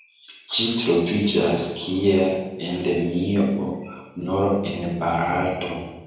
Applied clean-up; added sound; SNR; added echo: none; none; none; reverberation time 0.9 s.